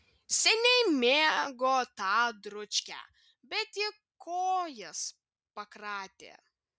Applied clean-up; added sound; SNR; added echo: none; none; none; none.